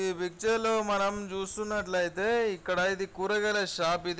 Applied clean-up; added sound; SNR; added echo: none; none; none; none.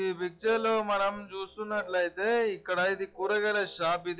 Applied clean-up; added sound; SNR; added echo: classical method log-MMSE.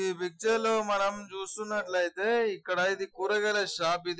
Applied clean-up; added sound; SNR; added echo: classical method Wiener filter.